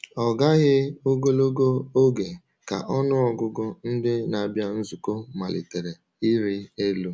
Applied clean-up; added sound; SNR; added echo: none; none; none; none.